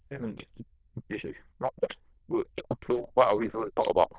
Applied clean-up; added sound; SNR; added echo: neural diffusion model UNIVERSE++.